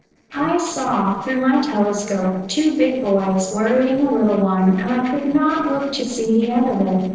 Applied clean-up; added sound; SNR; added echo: neural separator model SepFormer DNS4.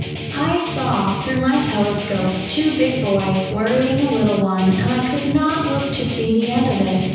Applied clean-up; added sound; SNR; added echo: none; Guitar; 7 dB; reverberation time 1.1 s.